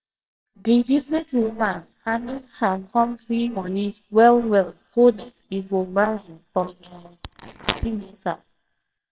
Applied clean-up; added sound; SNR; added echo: neural separator model SepFormer WHAMR!.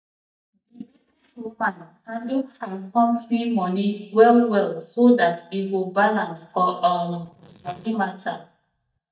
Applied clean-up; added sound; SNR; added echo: neural mask model DeepFilterNet 3.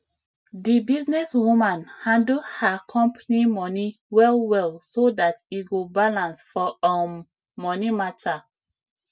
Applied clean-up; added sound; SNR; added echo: none; none; none; none.